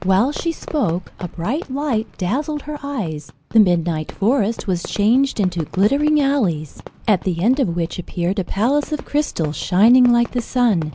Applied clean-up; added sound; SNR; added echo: none; Fireworks; 19 dB; none.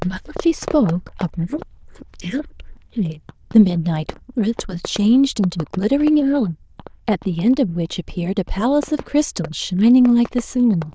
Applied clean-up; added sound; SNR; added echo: neural diffusion model UNIVERSE++.